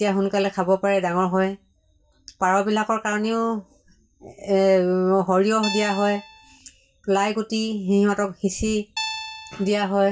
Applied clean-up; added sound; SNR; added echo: none; Guitar; 10 dB; reverberation time 0.2 s.